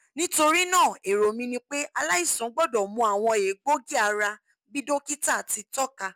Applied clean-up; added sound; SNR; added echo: none; none; none; none.